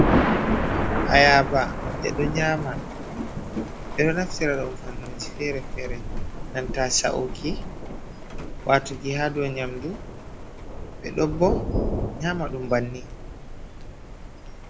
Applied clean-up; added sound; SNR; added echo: none; Thunder; 1 dB; none.